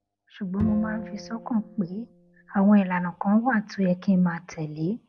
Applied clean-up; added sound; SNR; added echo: none; Bowed string instrument; 14 dB; none.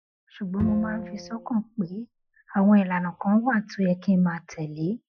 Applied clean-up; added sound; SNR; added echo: classical method Wiener filter.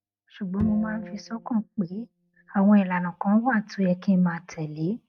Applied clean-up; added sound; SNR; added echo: neural mask model RNNoise.